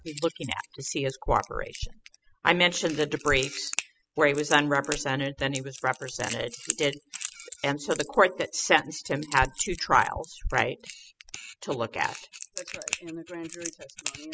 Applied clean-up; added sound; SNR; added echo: classical method spectral subtraction.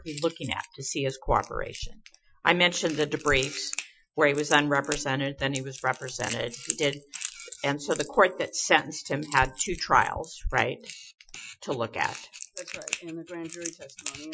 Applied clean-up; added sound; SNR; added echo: classical method Wiener filter.